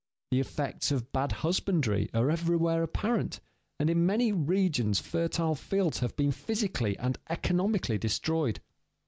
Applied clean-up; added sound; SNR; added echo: none; none; none; none.